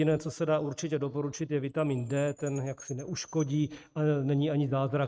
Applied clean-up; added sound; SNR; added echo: neural mask model RNNoise.